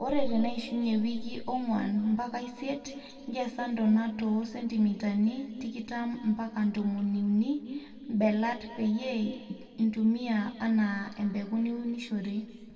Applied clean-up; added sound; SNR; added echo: none; none; none; reverberation time 2.3 s.